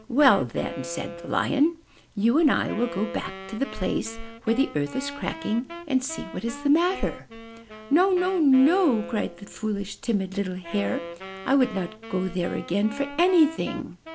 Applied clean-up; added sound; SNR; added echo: none; Wind instrument, woodwind instrument; 15 dB; none.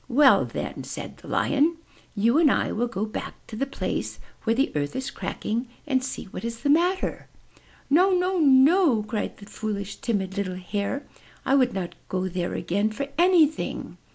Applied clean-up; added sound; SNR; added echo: none; none; none; none.